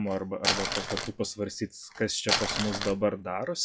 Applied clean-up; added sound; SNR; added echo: classical method WPE with log-MMSE.